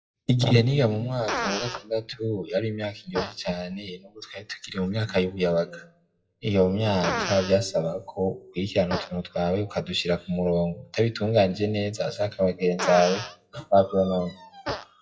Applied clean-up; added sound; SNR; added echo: classical method WPE with log-MMSE.